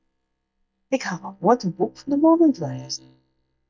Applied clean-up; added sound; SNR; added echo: neural mask model DeepFilterNet 3.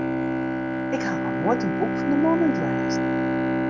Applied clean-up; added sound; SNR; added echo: none; Bowed string instrument; -4 dB; none.